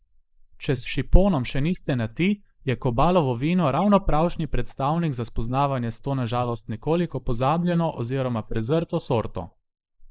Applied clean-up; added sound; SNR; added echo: neural mask model Resemble Enhance denoiser.